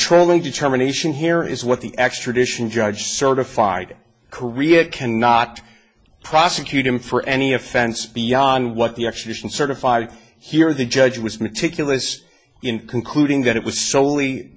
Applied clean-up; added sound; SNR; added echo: none; none; none; none.